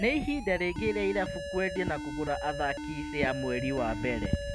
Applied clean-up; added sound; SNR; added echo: none; Alarm; 8 dB; none.